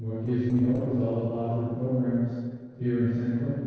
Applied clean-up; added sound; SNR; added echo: neural separator model SepFormer DNS4.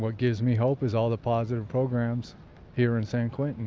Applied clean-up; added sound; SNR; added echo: none; none; none; none.